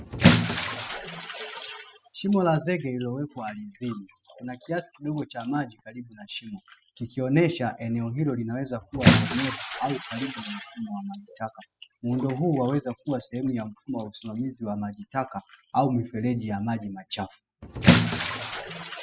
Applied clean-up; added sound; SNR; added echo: classical method spectral subtraction.